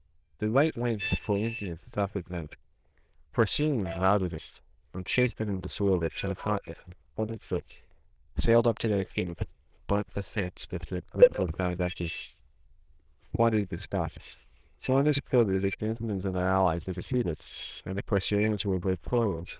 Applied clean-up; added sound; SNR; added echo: neural diffusion model UNIVERSE++.